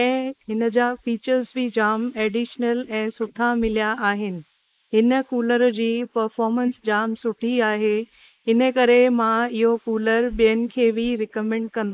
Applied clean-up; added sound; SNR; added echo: neural mask model Resemble Enhance denoiser.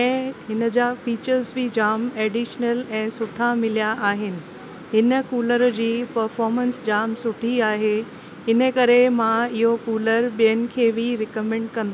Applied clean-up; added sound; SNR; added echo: none; none; none; none.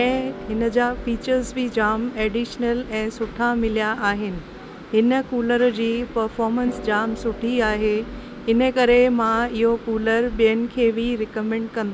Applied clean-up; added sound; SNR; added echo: none; Harp; 16 dB; none.